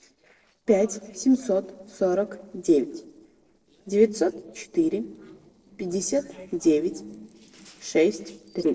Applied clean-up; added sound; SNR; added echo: neural separator model SepFormer DNS4.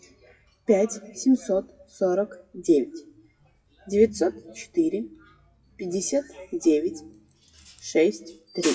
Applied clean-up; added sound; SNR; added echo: classical method WPE with log-MMSE.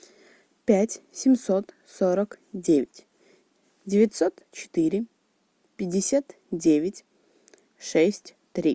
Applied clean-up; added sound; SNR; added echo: none; none; none; none.